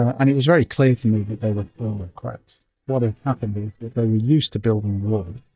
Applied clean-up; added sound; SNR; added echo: neural mask model DeepFilterNet 3.